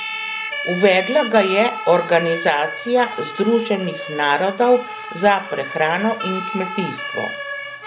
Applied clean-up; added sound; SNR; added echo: none; Siren; 9 dB; none.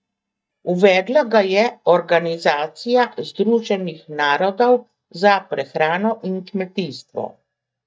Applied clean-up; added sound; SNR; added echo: neural mask model DeepFilterNet 3.